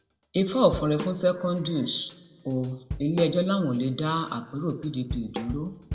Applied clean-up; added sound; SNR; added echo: none; Drum / Drum kit; 13 dB; reverberation time 0.9 s.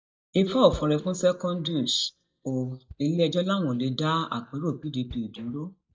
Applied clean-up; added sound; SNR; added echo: neural mask model DeepFilterNet 3.